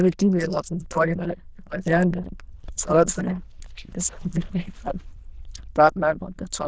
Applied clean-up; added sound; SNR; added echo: neural diffusion model UNIVERSE++.